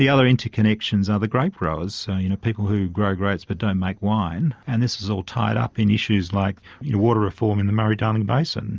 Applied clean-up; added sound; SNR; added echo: none; none; none; none.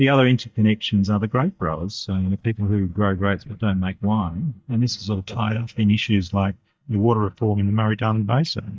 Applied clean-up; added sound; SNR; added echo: neural mask model DeepFilterNet 3.